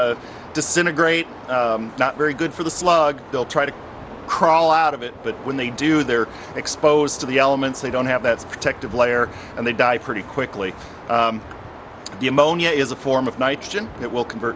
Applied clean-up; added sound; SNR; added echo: none; none; none; none.